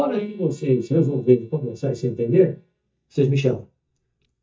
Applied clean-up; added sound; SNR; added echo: neural mask model DeepFilterNet 3.